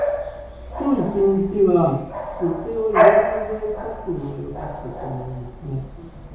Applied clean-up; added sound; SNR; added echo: none; Bark / Bird vocalization, bird call, bird song; 1 dB; reverberation time 0.7 s.